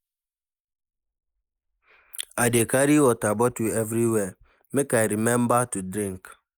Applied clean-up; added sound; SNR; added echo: neural mask model Resemble Enhance denoiser.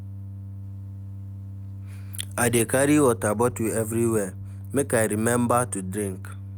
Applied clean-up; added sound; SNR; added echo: none; Organ; 11 dB; none.